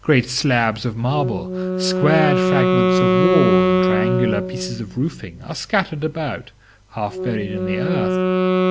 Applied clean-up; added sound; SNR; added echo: none; Wind instrument, woodwind instrument; -2 dB; none.